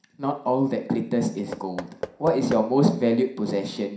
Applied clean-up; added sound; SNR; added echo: none; Knock / Wood; 15 dB; reverberation time 0.5 s.